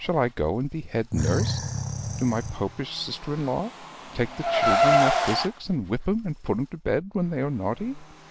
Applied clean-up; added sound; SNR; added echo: none; Animal + Car; 1 dB; none.